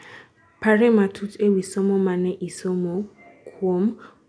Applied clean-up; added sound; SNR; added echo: none; none; none; none.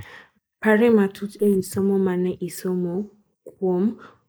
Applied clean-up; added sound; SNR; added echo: neural mask model Resemble Enhance denoiser.